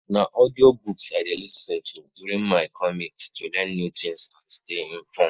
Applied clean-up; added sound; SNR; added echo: neural mask model Resemble Enhance denoiser.